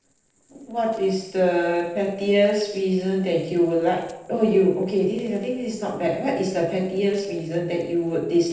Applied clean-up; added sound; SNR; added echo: neural separator model SepFormer DNS4.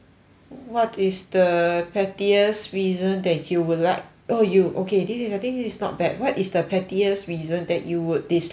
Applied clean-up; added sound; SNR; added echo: none; none; none; none.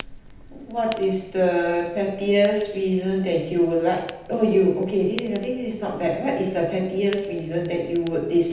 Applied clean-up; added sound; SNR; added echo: none; Fire; 20 dB; reverberation time 0.8 s.